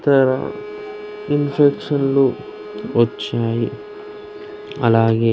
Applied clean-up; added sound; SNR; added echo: none; Bowed string instrument; 15 dB; none.